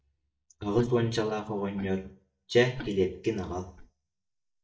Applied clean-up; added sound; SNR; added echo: neural mask model DeepFilterNet 3.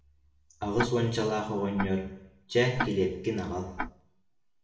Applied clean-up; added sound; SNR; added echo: none; Tick-tock; 9 dB; reverberation time 0.8 s.